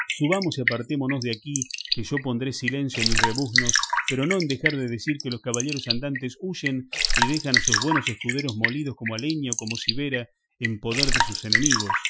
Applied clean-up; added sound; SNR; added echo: classical method Wiener filter.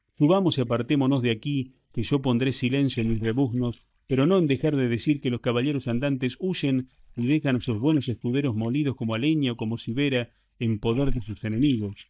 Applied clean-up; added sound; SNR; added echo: neural mask model DeepFilterNet 3.